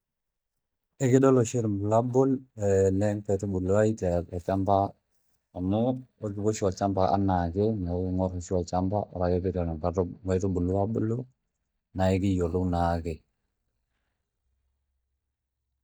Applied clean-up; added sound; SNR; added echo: neural mask model DeepFilterNet 3.